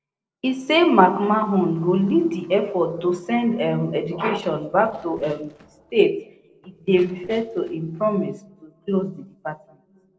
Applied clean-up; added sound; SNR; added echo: neural separator model SepFormer DNS4.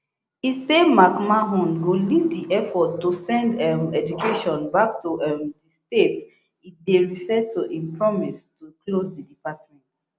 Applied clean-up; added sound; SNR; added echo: none; none; none; none.